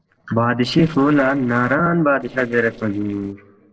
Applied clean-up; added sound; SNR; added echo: neural separator model SepFormer DNS4.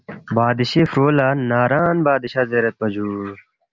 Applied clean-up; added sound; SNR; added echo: none; none; none; none.